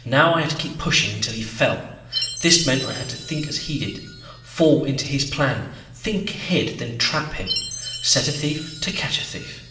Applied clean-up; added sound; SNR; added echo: none; Chime; 13 dB; reverberation time 1.0 s.